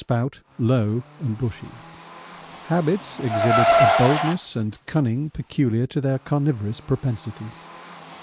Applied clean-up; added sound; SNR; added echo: none; Car; 3 dB; none.